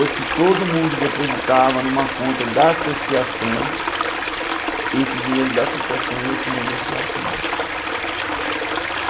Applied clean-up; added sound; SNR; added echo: none; Stream; 1 dB; none.